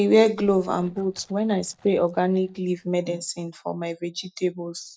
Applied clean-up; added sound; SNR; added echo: neural mask model DeepFilterNet 3.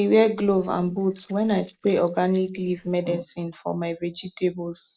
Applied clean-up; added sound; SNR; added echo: neural mask model Resemble Enhance denoiser.